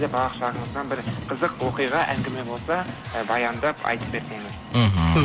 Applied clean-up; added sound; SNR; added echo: none; Car; 10 dB; none.